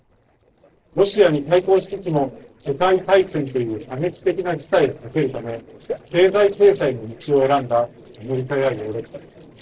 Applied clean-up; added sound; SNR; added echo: neural separator model SepFormer DNS4.